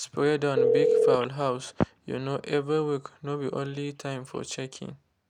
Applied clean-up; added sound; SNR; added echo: none; Telephone; 0 dB; none.